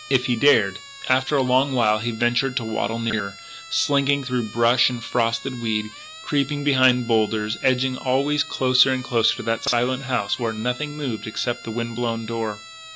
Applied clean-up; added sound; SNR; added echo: none; Siren; 17 dB; none.